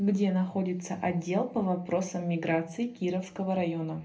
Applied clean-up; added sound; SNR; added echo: none; none; none; reverberation time 0.3 s.